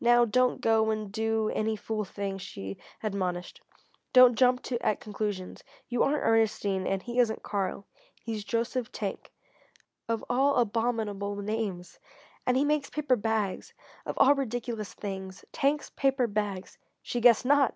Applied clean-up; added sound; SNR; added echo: none; none; none; none.